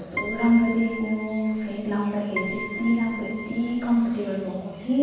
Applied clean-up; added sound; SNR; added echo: none; Keyboard (musical); 11 dB; reverberation time 1.2 s.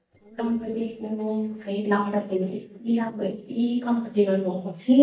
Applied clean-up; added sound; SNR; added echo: neural mask model DeepFilterNet 3.